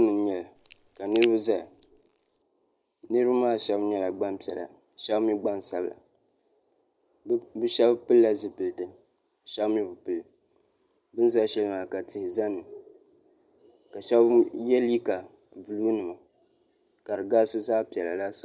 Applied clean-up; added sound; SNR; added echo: neural mask model Resemble Enhance denoiser.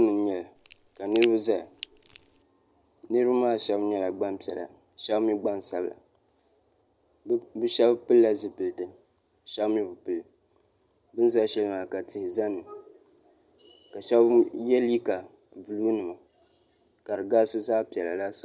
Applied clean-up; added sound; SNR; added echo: none; Crack; 15 dB; none.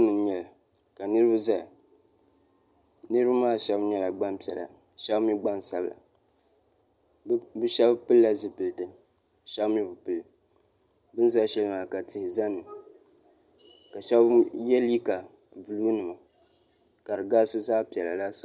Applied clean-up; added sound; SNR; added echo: none; none; none; none.